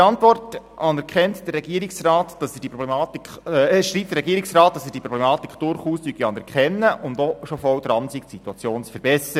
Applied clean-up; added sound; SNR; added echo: none; none; none; none.